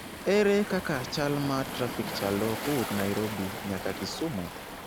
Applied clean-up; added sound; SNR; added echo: none; Waves, surf; 7 dB; none.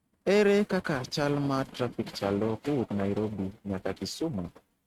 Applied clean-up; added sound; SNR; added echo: neural mask model RNNoise.